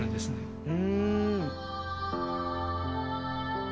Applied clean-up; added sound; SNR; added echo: none; none; none; none.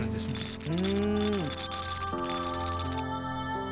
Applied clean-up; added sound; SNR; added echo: none; Tools; 9 dB; none.